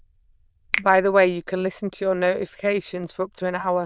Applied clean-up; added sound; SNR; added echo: neural diffusion model UNIVERSE++.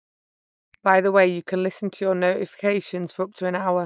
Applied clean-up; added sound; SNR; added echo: neural mask model DeepFilterNet 3.